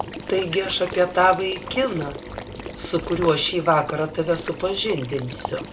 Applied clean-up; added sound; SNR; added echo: none; Water / Liquid; 11 dB; none.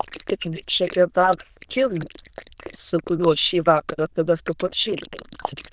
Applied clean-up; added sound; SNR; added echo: neural diffusion model UNIVERSE++.